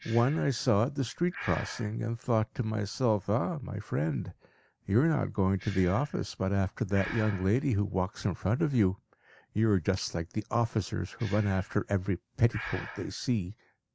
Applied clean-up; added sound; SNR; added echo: none; Breathing; 18 dB; none.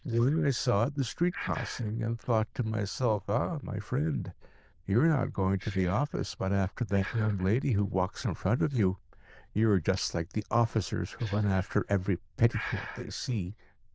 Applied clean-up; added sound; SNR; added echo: neural diffusion model UNIVERSE++.